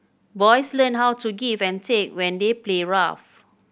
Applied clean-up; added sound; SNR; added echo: none; none; none; none.